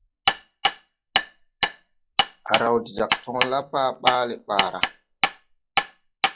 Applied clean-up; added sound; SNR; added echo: classical method log-MMSE.